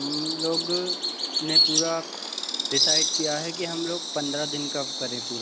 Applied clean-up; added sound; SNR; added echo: none; Bird vocalization, bird call, bird song; -4 dB; none.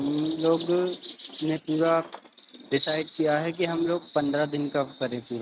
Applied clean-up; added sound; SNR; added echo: neural mask model RNNoise.